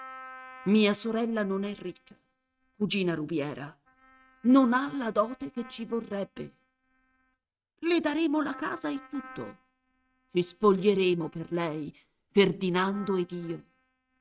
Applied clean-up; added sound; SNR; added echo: neural mask model RNNoise.